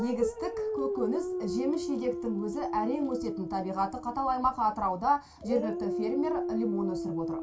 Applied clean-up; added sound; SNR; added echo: none; Dog; 3 dB; reverberation time 0.2 s.